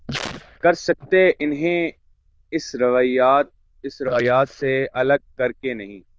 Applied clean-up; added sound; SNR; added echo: neural diffusion model UNIVERSE++.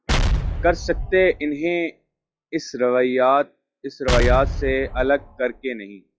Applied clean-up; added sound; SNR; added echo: classical method log-MMSE.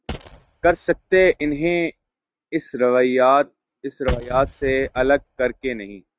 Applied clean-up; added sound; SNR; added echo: neural mask model RNNoise.